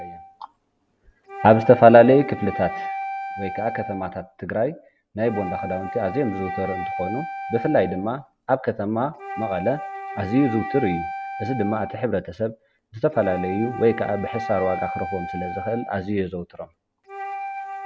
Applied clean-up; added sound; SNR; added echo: none; Wind instrument, woodwind instrument; 10 dB; none.